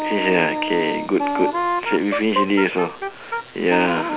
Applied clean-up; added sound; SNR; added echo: none; Wind instrument, woodwind instrument; 3 dB; none.